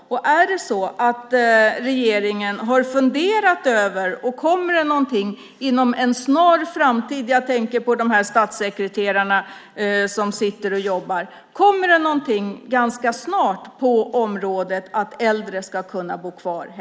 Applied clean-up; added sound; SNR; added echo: none; none; none; none.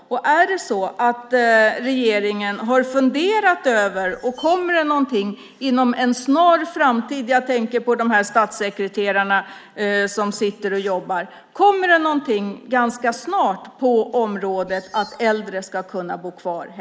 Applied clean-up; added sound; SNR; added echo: neural mask model Resemble Enhance denoiser.